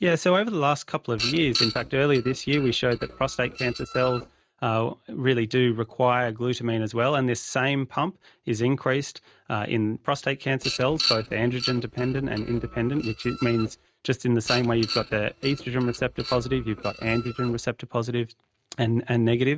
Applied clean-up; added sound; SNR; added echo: neural mask model RNNoise.